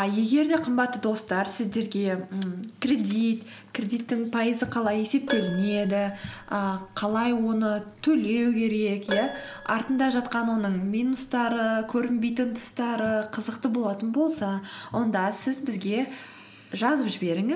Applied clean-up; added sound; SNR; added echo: none; Keyboard (musical); 14 dB; none.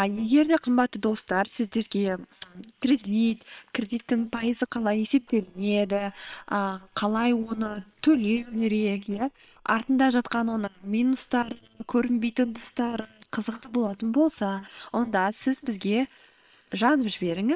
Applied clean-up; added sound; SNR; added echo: neural separator model SepFormer WHAM!.